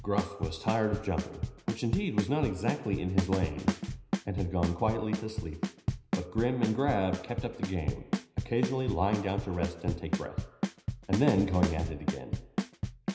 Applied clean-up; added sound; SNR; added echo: none; Bass drum / Snare drum / Drum kit; 2 dB; reverberation time 0.9 s.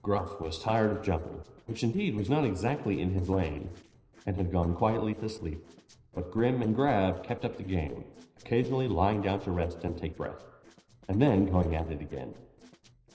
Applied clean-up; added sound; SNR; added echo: neural separator model SepFormer DNS4.